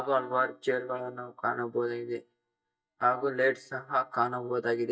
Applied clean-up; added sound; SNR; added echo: neural mask model DeepFilterNet 3.